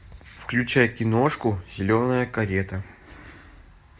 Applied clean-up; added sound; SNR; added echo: none; none; none; none.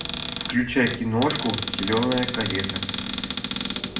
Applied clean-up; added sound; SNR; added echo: none; Cupboard open or close; 3 dB; reverberation time 0.4 s.